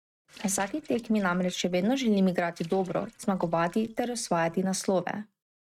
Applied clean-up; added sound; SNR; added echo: neural mask model RNNoise.